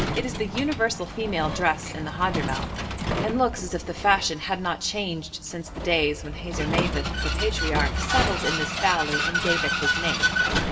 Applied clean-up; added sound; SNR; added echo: none; Vehicle; 0 dB; reverberation time 2.6 s.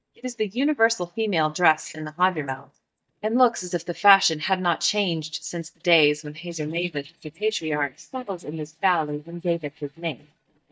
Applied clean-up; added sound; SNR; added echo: neural mask model DeepFilterNet 3.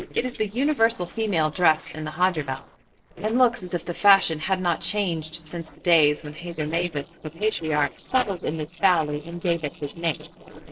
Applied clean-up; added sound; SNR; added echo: neural separator model SepFormer DNS4.